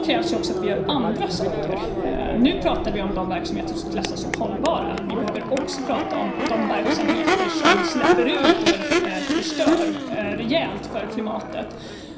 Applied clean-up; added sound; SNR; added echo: none; Crowd / Race car, auto racing / Accelerating, revving, vroom; -3 dB; reverberation time 0.5 s.